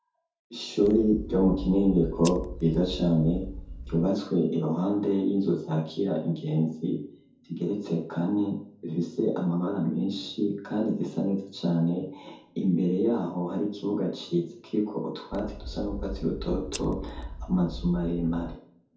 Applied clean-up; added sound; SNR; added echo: none; Scissors; 10 dB; reverberation time 0.6 s.